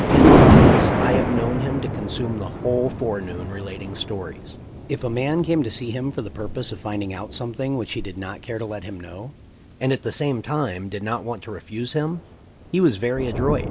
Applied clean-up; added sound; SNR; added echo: none; Thunder; -3 dB; none.